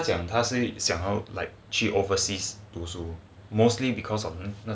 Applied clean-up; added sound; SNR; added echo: none; none; none; none.